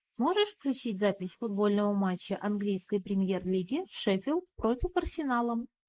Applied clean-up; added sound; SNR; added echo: neural mask model Resemble Enhance denoiser.